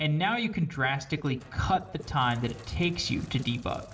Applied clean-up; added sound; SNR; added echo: none; Sink (filling or washing); 19 dB; reverberation time 0.9 s.